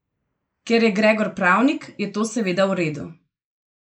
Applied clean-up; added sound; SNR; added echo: neural mask model Resemble Enhance denoiser.